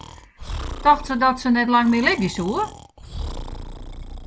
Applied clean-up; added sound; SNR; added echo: none; Breathing; 11 dB; none.